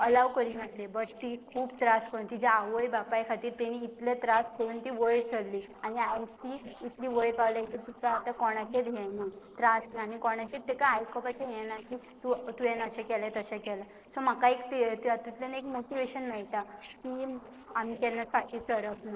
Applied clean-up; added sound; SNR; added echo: neural separator model SepFormer DNS4.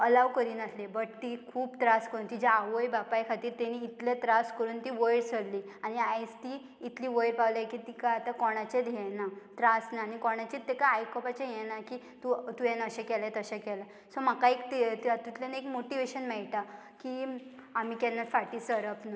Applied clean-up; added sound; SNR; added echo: none; none; none; none.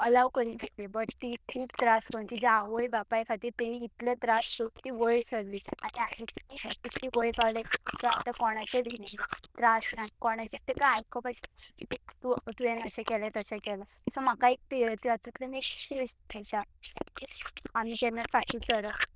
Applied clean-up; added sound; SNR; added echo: neural diffusion model UNIVERSE++.